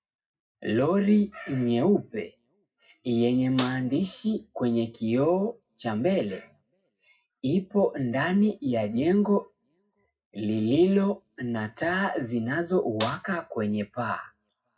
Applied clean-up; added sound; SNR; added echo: none; Snare drum; 11 dB; reverberation time 0.2 s.